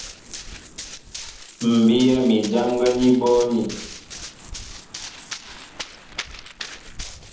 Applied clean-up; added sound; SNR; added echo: none; Run; 14 dB; reverberation time 1.1 s.